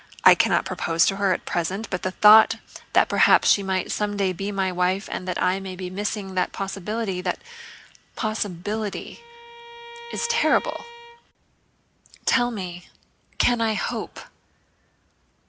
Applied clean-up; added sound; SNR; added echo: none; Bowed string instrument; 15 dB; none.